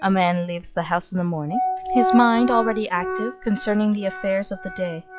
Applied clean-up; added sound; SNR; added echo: classical method log-MMSE.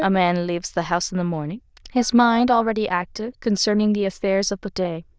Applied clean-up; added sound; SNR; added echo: neural diffusion model UNIVERSE++.